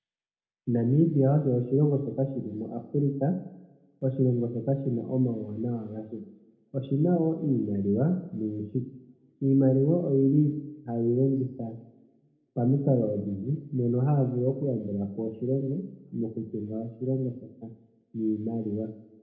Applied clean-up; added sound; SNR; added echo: none; none; none; reverberation time 0.8 s.